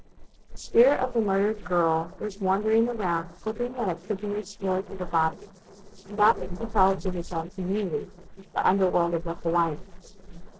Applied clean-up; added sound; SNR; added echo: neural separator model SepFormer DNS4.